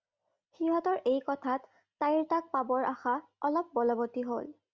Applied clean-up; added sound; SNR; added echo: none; none; none; none.